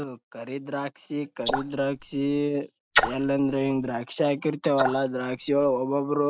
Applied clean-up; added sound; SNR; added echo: neural mask model Resemble Enhance denoiser.